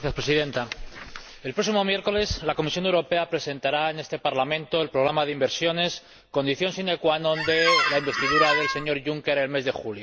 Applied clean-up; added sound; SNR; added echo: none; Squeak; -1 dB; none.